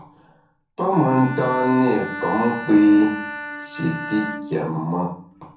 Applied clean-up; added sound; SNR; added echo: none; Bowed string instrument; 12 dB; reverberation time 0.6 s.